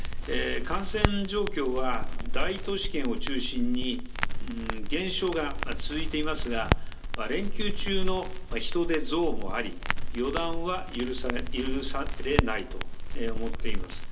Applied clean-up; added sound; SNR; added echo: none; Crackle; -4 dB; reverberation time 0.2 s.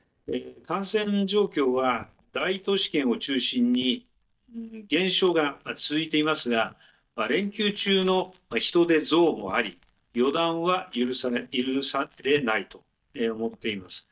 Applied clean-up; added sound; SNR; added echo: neural mask model DeepFilterNet 3.